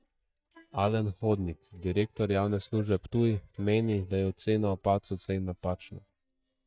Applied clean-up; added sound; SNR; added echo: neural mask model DeepFilterNet 3.